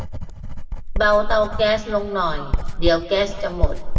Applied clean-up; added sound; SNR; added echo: none; Writing; 0 dB; reverberation time 1.3 s.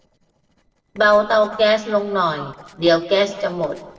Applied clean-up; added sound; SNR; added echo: neural separator model SepFormer DNS4.